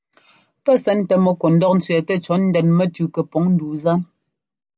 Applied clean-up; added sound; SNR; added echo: none; none; none; none.